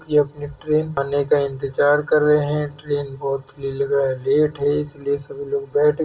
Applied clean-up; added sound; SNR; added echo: none; none; none; reverberation time 0.2 s.